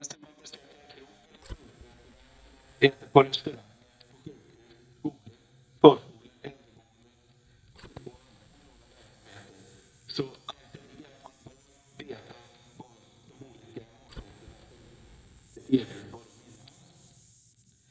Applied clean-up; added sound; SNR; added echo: neural mask model DeepFilterNet 3.